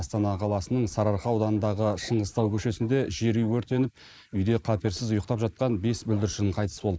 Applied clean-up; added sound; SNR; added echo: neural mask model Resemble Enhance denoiser.